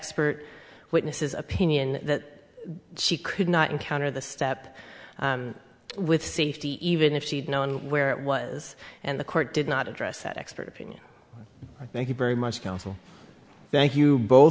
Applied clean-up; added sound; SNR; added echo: none; none; none; none.